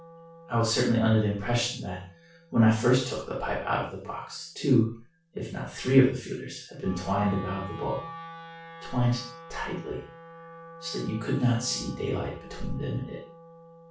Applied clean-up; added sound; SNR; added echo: none; Wind instrument, woodwind instrument; 18 dB; reverberation time 0.3 s.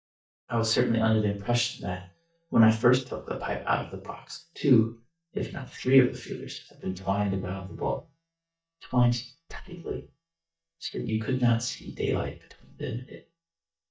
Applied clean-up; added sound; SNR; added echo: neural mask model DeepFilterNet 3.